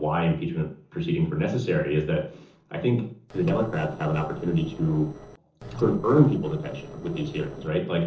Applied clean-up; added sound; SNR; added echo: neural separator model SepFormer DNS4.